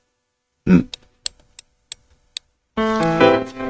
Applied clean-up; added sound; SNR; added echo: neural mask model RNNoise.